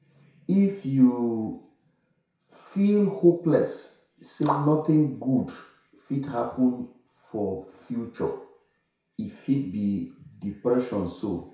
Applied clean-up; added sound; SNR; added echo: none; none; none; reverberation time 0.6 s.